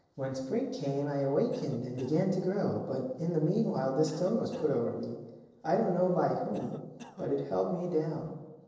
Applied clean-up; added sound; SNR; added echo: neural separator model SepFormer DNS4.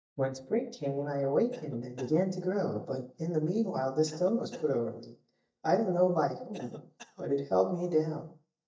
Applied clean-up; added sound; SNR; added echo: neural mask model DeepFilterNet 3.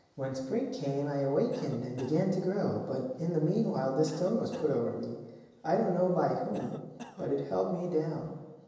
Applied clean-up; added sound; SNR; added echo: none; Cough; 19 dB; reverberation time 1.0 s.